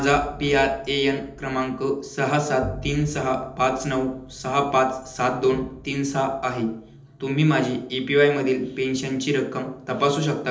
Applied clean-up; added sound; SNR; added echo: none; Bowed string instrument; 16 dB; reverberation time 1.2 s.